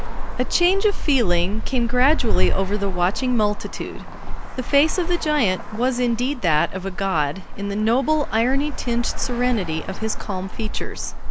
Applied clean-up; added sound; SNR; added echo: none; Traffic noise, roadway noise; -2 dB; none.